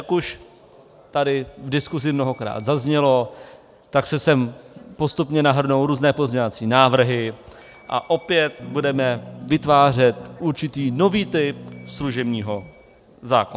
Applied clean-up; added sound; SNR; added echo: none; Electric guitar / Strum + Glass / Bell; 18 dB; none.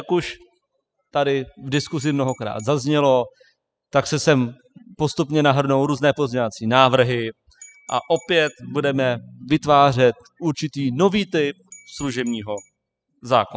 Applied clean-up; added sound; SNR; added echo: classical method spectral subtraction.